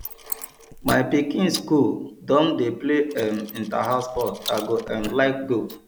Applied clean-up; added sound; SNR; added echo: neural mask model Resemble Enhance denoiser.